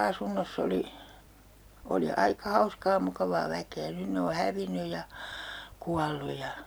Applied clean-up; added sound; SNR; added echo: none; none; none; none.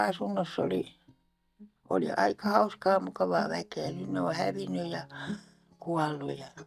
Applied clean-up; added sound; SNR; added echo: neural mask model DeepFilterNet 3.